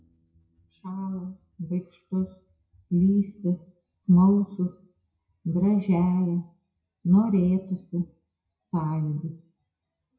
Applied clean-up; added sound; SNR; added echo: classical method WPE with log-MMSE.